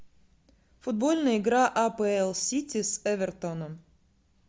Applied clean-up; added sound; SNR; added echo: none; none; none; none.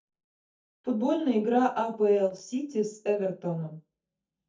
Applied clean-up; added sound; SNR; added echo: neural mask model DeepFilterNet 3.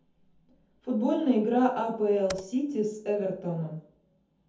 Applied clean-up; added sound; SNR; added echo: none; Computer keyboard; 19 dB; reverberation time 0.5 s.